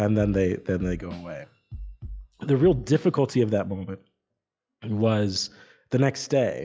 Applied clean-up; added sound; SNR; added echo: classical method log-MMSE.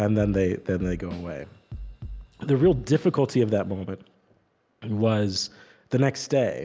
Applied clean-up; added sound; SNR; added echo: none; Drum kit; 15 dB; none.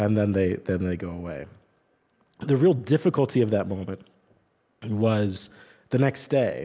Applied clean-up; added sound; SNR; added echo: none; none; none; none.